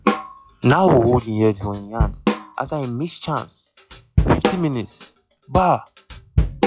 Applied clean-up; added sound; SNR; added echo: classical method log-MMSE.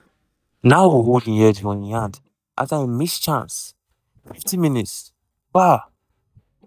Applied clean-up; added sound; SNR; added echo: neural mask model DeepFilterNet 3.